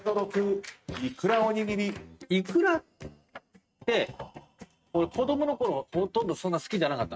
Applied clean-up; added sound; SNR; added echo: neural mask model RNNoise.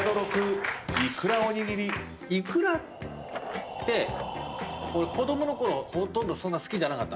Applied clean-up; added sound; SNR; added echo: none; Breathing; 12 dB; none.